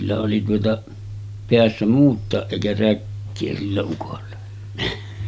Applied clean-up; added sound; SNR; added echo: none; none; none; none.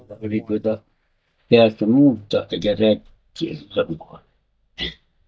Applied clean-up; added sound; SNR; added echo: neural mask model DeepFilterNet 3.